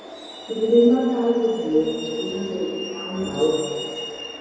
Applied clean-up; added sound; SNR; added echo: none; Truck; 14 dB; reverberation time 2.2 s.